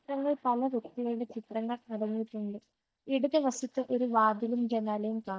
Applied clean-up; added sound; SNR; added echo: neural mask model DeepFilterNet 3.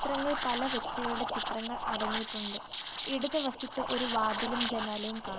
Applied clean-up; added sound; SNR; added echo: none; Liquid; -2 dB; none.